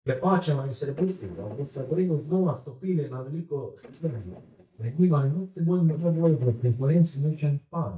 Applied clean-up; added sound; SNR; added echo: neural mask model DeepFilterNet 3.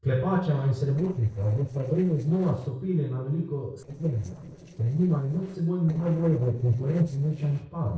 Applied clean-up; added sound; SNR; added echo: neural separator model SepFormer DNS4.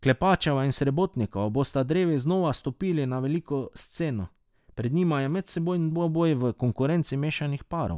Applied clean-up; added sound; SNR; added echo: none; none; none; none.